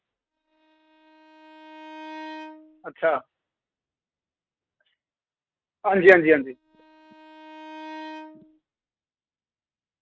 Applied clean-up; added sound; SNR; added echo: neural mask model RNNoise.